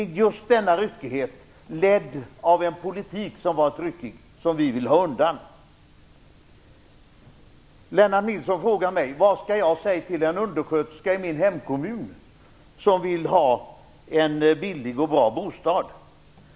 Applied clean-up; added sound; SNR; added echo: none; none; none; none.